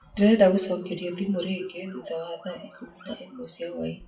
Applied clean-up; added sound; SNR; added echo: classical method WPE with log-MMSE.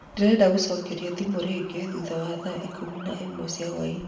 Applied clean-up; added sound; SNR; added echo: none; Truck; 19 dB; reverberation time 0.9 s.